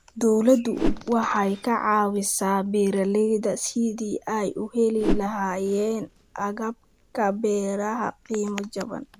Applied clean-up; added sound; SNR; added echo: none; Whoosh, swoosh, swish; 10 dB; none.